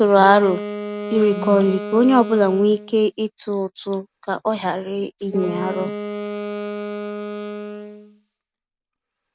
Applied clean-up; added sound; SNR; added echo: none; Wind instrument, woodwind instrument; 10 dB; none.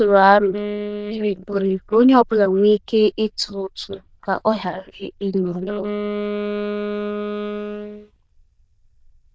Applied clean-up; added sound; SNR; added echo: neural diffusion model UNIVERSE++.